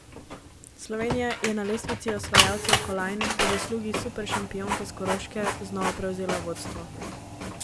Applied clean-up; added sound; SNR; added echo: none; Printer; -2 dB; none.